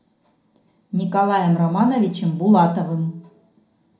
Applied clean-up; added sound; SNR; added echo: none; none; none; reverberation time 0.4 s.